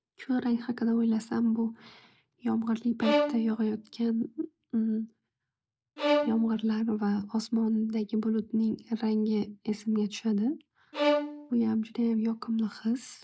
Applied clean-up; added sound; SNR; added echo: none; Bowed string instrument; 3 dB; none.